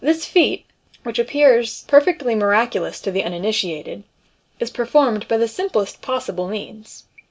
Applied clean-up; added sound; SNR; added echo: none; none; none; none.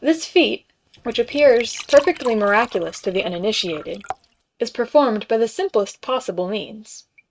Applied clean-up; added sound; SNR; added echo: neural mask model RNNoise.